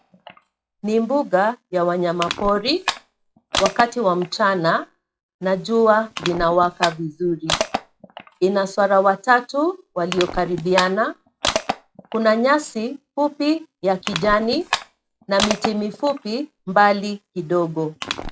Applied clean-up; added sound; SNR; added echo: classical method log-MMSE.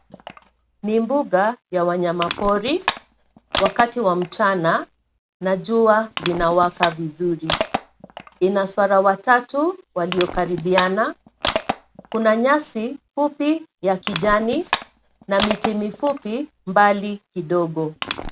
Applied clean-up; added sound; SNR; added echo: none; Crushing; 9 dB; none.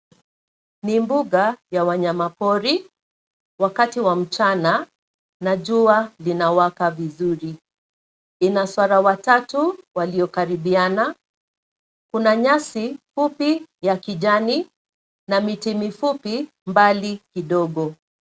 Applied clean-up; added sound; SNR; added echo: none; none; none; none.